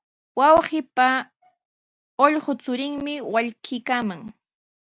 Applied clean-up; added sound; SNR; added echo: none; none; none; none.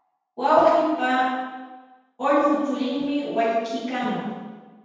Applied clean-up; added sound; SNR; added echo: none; none; none; reverberation time 1.2 s.